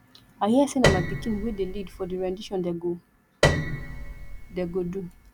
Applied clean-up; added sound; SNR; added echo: none; Piano; -1 dB; none.